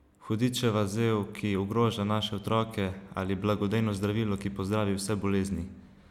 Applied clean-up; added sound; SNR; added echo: none; none; none; none.